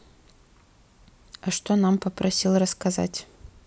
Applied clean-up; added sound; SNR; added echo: none; none; none; none.